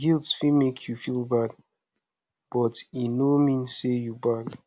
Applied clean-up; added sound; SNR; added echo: none; none; none; none.